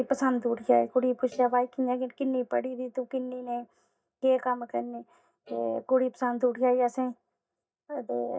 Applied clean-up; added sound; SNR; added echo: neural mask model DeepFilterNet 3.